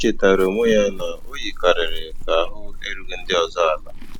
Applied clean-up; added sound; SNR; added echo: none; Chewing, mastication / Livestock, farm animals, working animals; 5 dB; none.